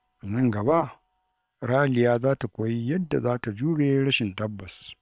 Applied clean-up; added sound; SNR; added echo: neural separator model SepFormer WHAM!.